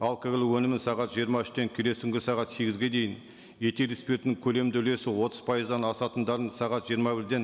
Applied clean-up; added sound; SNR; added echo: none; none; none; none.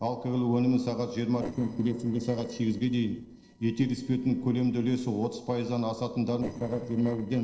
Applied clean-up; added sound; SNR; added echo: neural separator model SepFormer DNS4.